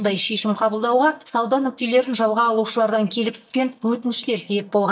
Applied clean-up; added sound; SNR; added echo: neural mask model DeepFilterNet 3.